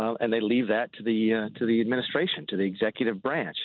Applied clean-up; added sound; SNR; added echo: none; none; none; none.